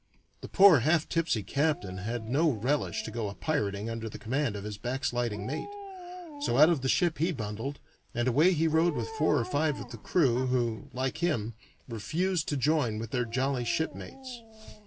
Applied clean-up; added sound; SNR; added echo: none; Dog; 17 dB; none.